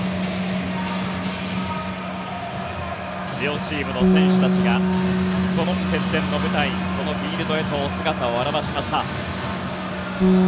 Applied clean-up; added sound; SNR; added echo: none; Bass guitar; -2 dB; none.